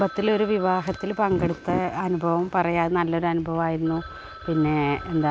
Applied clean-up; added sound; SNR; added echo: none; Telephone; 19 dB; none.